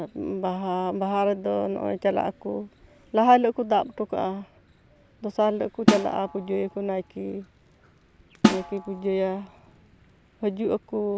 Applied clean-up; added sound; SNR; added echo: none; Snare drum; 1 dB; none.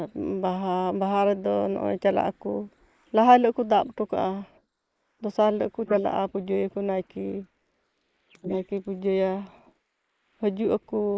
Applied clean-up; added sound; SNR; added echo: neural mask model Resemble Enhance denoiser.